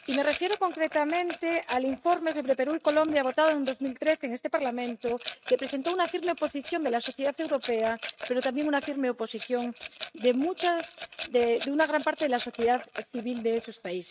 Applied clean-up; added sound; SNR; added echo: neural mask model RNNoise.